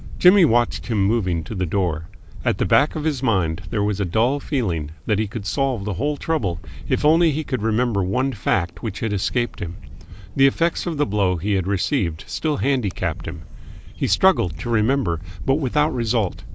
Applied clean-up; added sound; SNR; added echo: none; Camera; 12 dB; none.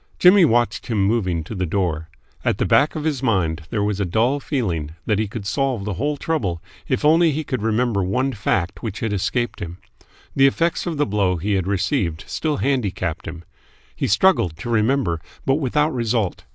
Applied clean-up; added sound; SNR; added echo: none; none; none; none.